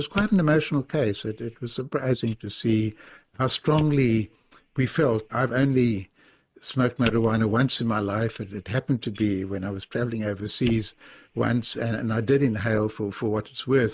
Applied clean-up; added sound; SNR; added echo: neural mask model RNNoise.